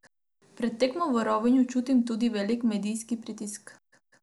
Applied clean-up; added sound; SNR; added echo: none; none; none; none.